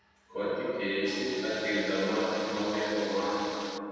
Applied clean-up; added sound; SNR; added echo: none; Tools; 11 dB; reverberation time 2.1 s.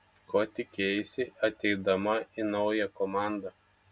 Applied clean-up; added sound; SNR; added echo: none; none; none; none.